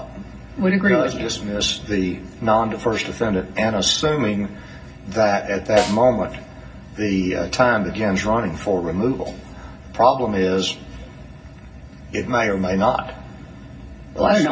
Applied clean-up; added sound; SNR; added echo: none; Snare drum; 8 dB; reverberation time 0.4 s.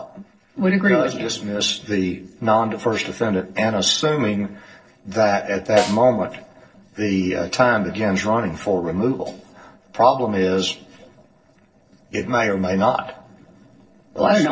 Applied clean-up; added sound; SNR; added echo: neural separator model SepFormer DNS4.